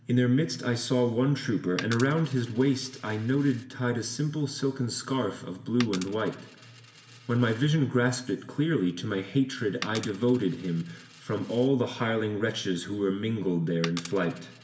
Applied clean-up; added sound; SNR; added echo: none; Coin (dropping); 19 dB; reverberation time 0.7 s.